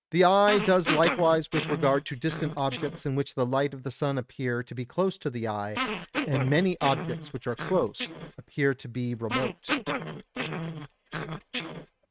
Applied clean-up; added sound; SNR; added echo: neural mask model RNNoise.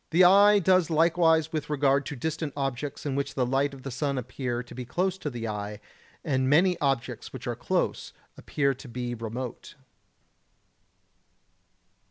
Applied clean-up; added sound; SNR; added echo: none; none; none; none.